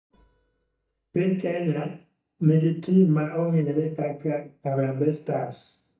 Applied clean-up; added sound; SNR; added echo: neural mask model DeepFilterNet 3.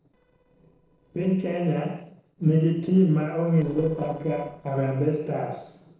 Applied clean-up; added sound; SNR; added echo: neural separator model SepFormer DNS4.